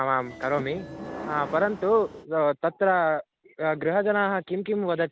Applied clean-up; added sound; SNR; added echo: none; Subway, metro, underground / Sliding door; 13 dB; none.